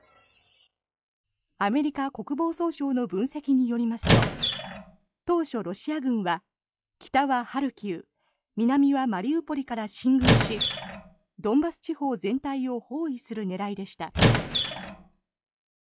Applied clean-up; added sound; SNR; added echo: classical method log-MMSE.